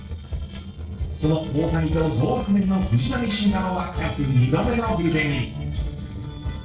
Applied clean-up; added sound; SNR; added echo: neural separator model SepFormer DNS4.